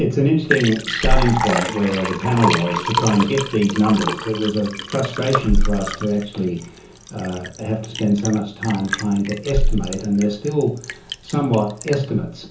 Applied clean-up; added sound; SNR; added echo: none; Liquid; 3 dB; reverberation time 0.6 s.